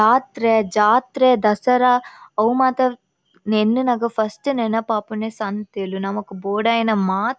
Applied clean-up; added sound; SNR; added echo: none; none; none; none.